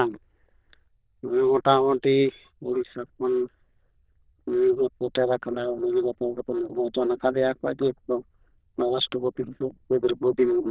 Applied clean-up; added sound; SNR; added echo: neural diffusion model UNIVERSE++.